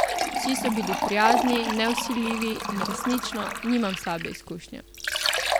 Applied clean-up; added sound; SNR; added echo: none; Fill (with liquid); 1 dB; none.